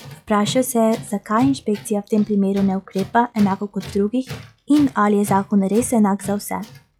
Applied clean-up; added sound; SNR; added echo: classical method log-MMSE.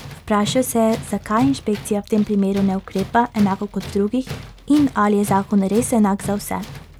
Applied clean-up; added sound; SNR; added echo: none; Tools; 15 dB; none.